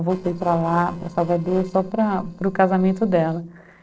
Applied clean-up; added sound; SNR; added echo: neural separator model SepFormer DNS4.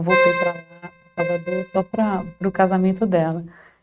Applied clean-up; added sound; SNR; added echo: neural mask model RNNoise.